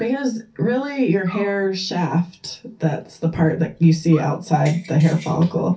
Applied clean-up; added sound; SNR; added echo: none; Dog; 18 dB; reverberation time 0.3 s.